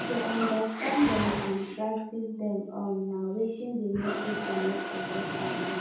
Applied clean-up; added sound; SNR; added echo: none; Mechanisms; 4 dB; reverberation time 0.8 s.